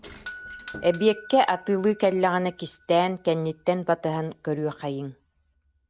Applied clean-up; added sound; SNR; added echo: none; Doorbell; 6 dB; none.